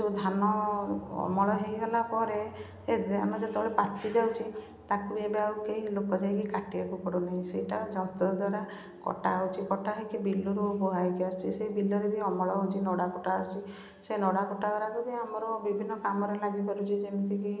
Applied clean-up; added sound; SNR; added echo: none; none; none; none.